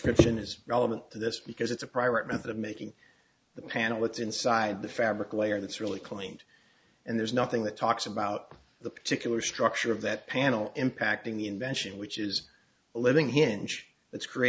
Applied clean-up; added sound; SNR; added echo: none; none; none; none.